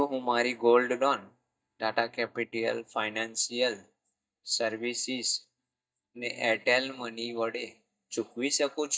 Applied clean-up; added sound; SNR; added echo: neural mask model DeepFilterNet 3.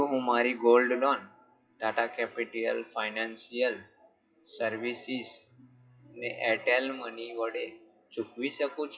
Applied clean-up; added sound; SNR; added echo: classical method WPE with log-MMSE.